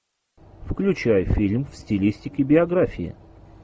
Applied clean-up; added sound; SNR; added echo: none; none; none; none.